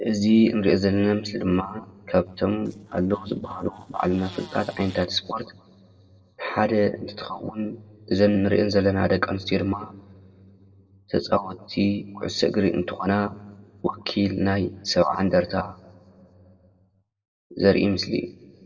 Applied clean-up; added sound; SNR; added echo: neural separator model SepFormer DNS4.